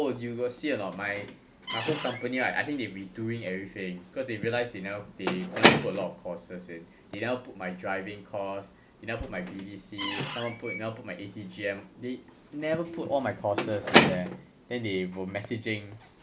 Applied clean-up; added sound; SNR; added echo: none; Squeak / Slam / Wood; 0 dB; none.